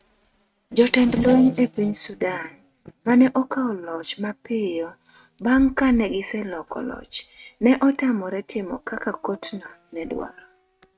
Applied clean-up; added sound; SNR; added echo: neural mask model RNNoise.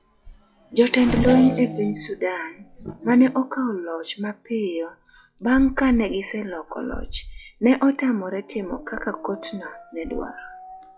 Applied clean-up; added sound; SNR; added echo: classical method log-MMSE.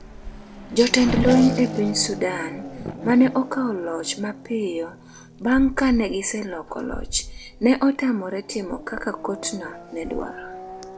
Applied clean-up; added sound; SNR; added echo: none; Race car, auto racing / Accelerating, revving, vroom; 9 dB; none.